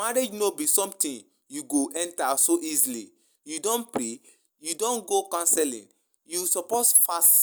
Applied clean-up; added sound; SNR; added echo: none; none; none; none.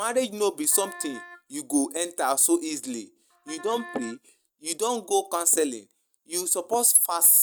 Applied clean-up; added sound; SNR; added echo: neural mask model RNNoise.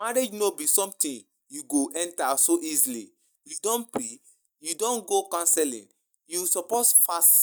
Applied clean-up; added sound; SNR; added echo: neural mask model DeepFilterNet 3.